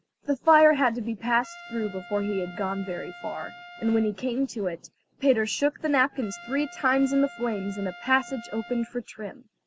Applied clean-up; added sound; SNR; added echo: none; Trumpet; 18 dB; none.